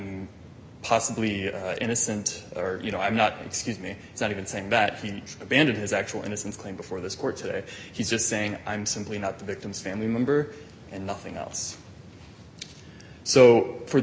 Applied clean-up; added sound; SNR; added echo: none; none; none; none.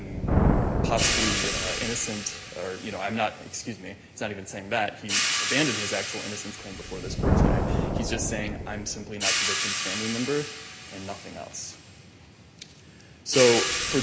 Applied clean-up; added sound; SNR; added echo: none; Thunder + Hi-hat; -2 dB; none.